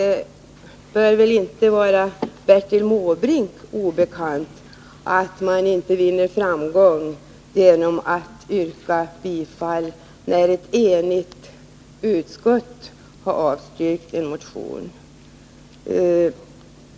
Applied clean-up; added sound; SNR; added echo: none; none; none; none.